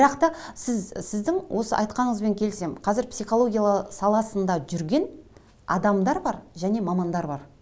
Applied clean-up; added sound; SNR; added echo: none; none; none; none.